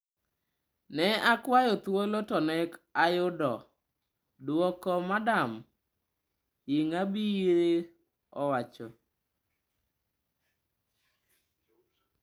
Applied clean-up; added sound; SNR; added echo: none; none; none; none.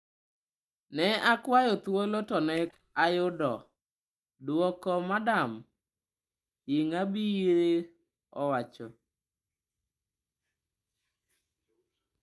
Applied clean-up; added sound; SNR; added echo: neural mask model DeepFilterNet 3.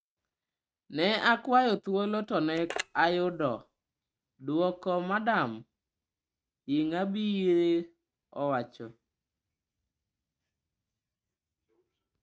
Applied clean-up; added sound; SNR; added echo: neural mask model RNNoise.